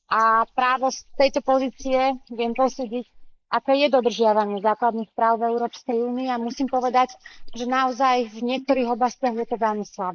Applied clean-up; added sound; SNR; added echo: neural mask model Resemble Enhance denoiser.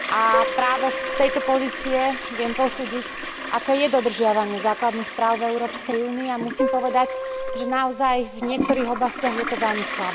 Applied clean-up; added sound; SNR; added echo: none; Toilet flush + Keyboard (musical); 5 dB; none.